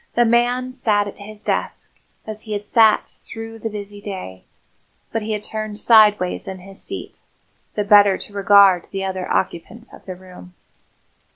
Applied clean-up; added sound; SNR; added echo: none; none; none; none.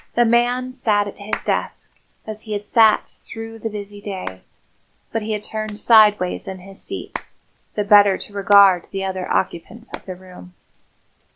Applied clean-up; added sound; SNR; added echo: none; Hands; 18 dB; none.